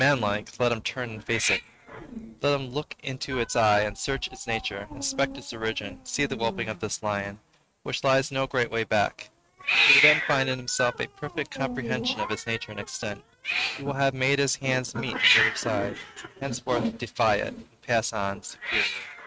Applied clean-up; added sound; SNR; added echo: neural mask model RNNoise.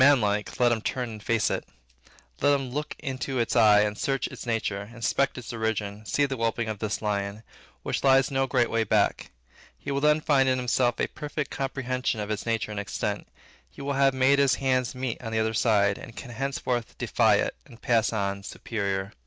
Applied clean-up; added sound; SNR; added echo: none; none; none; none.